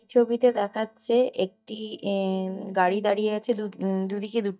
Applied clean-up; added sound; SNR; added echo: neural mask model DeepFilterNet 3.